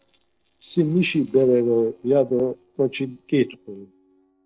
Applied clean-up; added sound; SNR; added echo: neural separator model SepFormer DNS4.